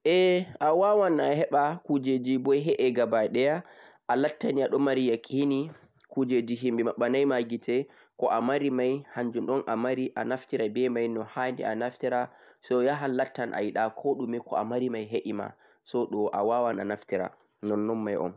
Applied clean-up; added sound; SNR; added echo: none; none; none; none.